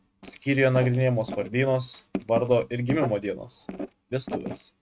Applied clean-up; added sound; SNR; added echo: neural mask model RNNoise.